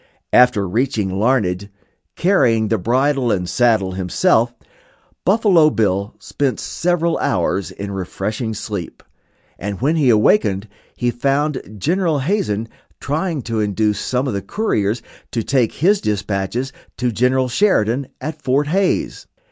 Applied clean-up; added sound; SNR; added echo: none; none; none; none.